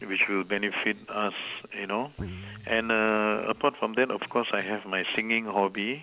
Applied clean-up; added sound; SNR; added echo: none; Guitar; 14 dB; none.